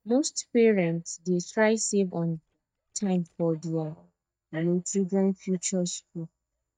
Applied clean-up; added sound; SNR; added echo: neural mask model DeepFilterNet 3.